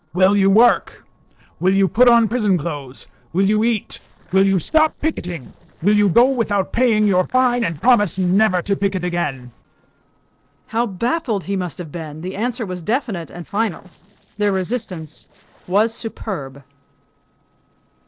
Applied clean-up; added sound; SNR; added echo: neural separator model SepFormer DNS4.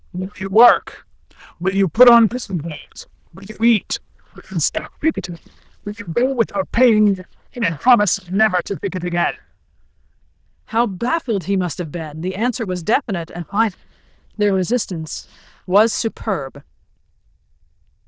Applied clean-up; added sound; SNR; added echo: neural diffusion model UNIVERSE++.